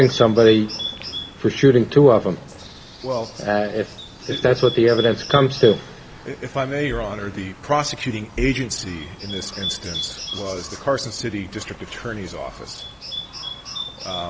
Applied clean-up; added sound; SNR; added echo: none; Bird; 14 dB; none.